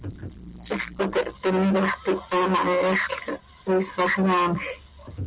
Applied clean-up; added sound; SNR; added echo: none; none; none; none.